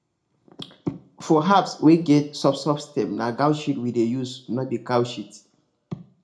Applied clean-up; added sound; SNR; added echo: none; none; none; reverberation time 0.3 s.